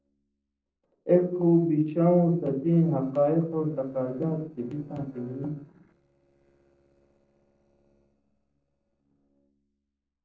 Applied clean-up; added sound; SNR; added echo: neural separator model SepFormer DNS4.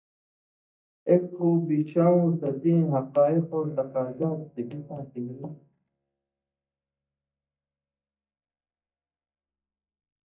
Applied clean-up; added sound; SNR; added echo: neural mask model DeepFilterNet 3.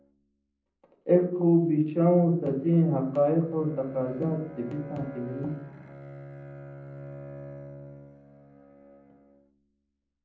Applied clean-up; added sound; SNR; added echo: none; Bowed string instrument; 17 dB; reverberation time 0.6 s.